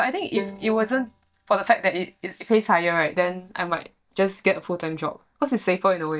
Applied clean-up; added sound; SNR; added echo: neural mask model DeepFilterNet 3.